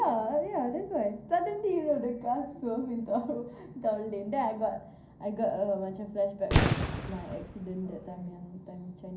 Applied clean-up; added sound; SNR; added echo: none; Fireworks; -1 dB; reverberation time 0.3 s.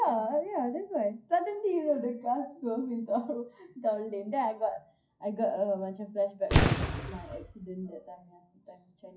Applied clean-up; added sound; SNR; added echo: classical method WPE with log-MMSE.